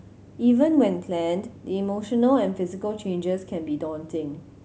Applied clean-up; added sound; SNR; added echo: none; none; none; none.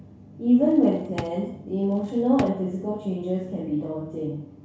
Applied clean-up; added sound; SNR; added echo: none; Drawer open or close; 15 dB; reverberation time 0.6 s.